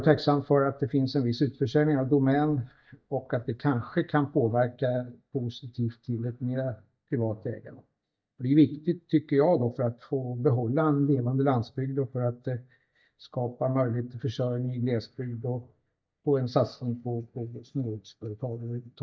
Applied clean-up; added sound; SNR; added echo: neural mask model DeepFilterNet 3.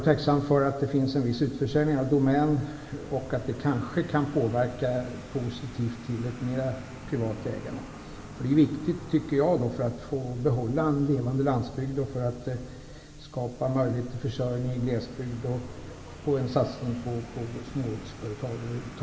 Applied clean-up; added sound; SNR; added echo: none; Vehicle; 17 dB; reverberation time 1.7 s.